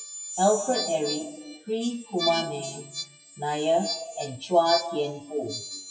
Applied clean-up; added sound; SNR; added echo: classical method WPE with log-MMSE.